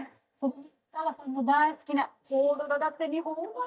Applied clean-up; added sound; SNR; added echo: neural mask model DeepFilterNet 3.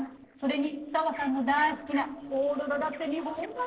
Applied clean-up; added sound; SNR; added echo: neural separator model SepFormer DNS4.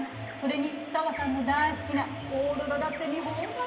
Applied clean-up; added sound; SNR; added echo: none; Bird vocalization, bird call, bird song; 14 dB; reverberation time 2.2 s.